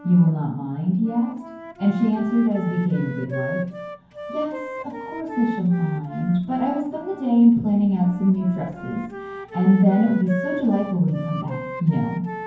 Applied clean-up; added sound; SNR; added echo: none; Wind instrument, woodwind instrument; 13 dB; reverberation time 0.9 s.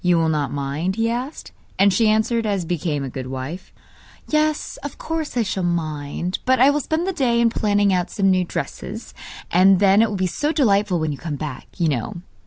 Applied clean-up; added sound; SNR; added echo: none; none; none; none.